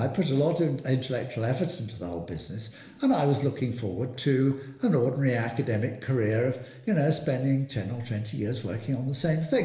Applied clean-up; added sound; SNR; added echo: none; none; none; reverberation time 0.9 s.